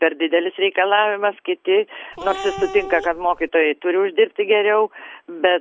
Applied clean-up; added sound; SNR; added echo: none; Cat; 12 dB; none.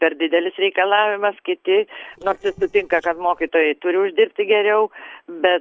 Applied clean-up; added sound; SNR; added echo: neural separator model SepFormer DNS4.